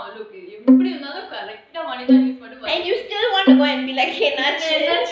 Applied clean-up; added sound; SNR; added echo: neural mask model Resemble Enhance denoiser.